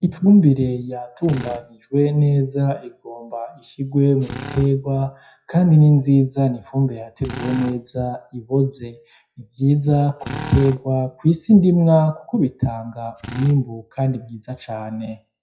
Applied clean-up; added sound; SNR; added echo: classical method WPE with log-MMSE.